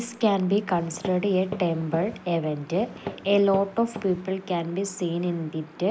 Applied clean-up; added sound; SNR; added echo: none; Walk, footsteps; 13 dB; none.